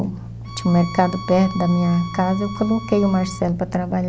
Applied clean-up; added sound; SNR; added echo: none; Bowed string instrument; 16 dB; none.